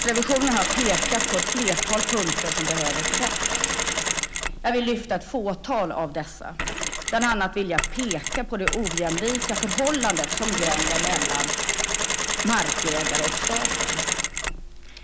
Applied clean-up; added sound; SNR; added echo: none; Mechanisms; -2 dB; none.